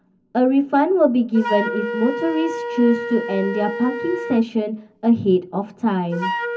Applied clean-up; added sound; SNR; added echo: none; Wind instrument, woodwind instrument; 8 dB; reverberation time 0.4 s.